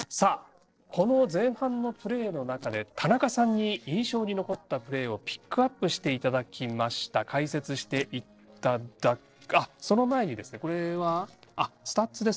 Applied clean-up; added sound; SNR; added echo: neural separator model SepFormer DNS4.